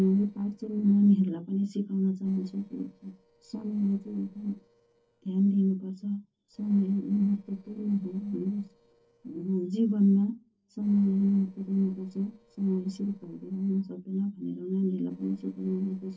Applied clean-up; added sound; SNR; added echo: neural separator model SepFormer DNS4.